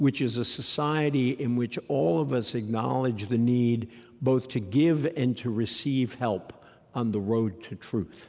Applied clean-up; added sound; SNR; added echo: none; none; none; none.